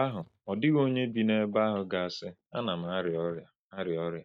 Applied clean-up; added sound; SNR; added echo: neural mask model DeepFilterNet 3.